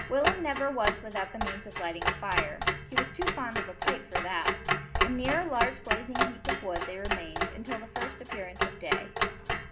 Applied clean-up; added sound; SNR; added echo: none; Clock; -3 dB; none.